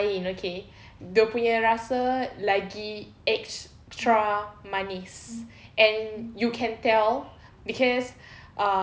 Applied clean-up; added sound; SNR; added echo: none; Brass instrument; 17 dB; none.